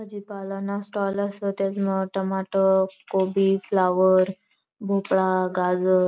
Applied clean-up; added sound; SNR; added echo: none; none; none; none.